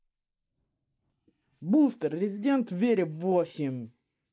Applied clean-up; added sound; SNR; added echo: neural mask model Resemble Enhance denoiser.